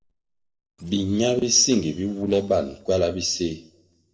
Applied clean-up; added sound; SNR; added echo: neural separator model SepFormer DNS4.